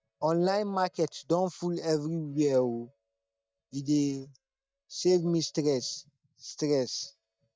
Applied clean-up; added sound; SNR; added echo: neural mask model DeepFilterNet 3.